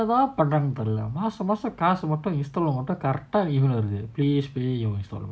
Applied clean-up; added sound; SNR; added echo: none; none; none; none.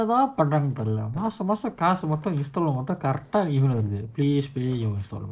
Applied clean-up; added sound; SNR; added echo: neural separator model SepFormer DNS4.